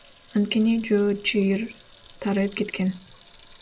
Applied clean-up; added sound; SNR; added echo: none; Sink (filling or washing) / Water tap, faucet; 20 dB; none.